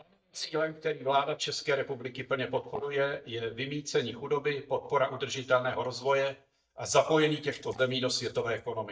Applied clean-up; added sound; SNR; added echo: neural mask model DeepFilterNet 3.